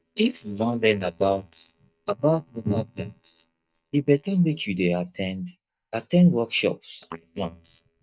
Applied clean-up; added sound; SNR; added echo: neural mask model DeepFilterNet 3.